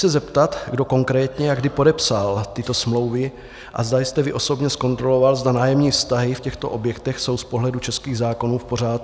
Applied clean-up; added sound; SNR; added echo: none; none; none; none.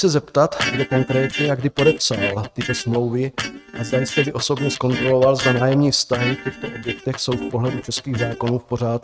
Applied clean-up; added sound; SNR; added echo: neural mask model RNNoise.